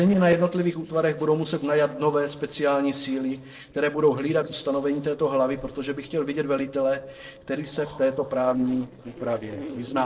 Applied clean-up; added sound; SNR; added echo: neural separator model SepFormer DNS4.